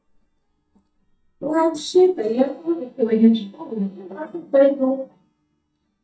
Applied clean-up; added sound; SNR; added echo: neural mask model DeepFilterNet 3.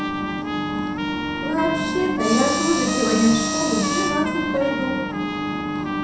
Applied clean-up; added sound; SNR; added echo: none; Trumpet; 7 dB; reverberation time 0.7 s.